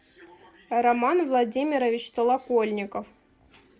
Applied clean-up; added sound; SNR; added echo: none; none; none; none.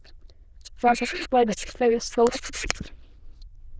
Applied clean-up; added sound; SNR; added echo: neural diffusion model UNIVERSE++.